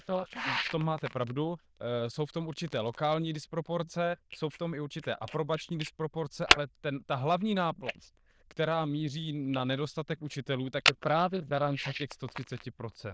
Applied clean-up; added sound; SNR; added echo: neural diffusion model UNIVERSE++.